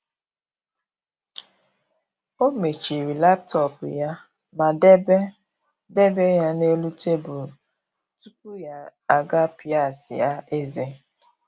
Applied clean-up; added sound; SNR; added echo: none; none; none; none.